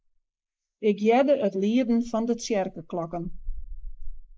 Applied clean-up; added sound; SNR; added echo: neural mask model Resemble Enhance denoiser.